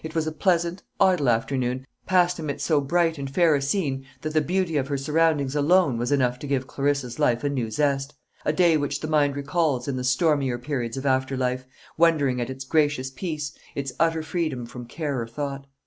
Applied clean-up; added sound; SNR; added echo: none; none; none; none.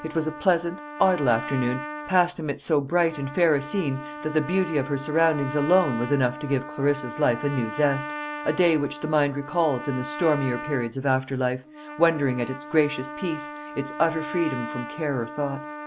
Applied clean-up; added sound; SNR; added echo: none; Trumpet; 11 dB; none.